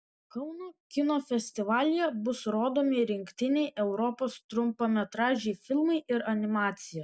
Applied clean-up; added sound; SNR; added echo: none; none; none; none.